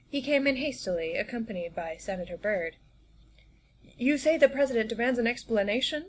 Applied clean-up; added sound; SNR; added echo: none; none; none; none.